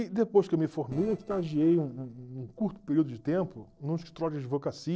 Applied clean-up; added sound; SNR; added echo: neural separator model SepFormer DNS4.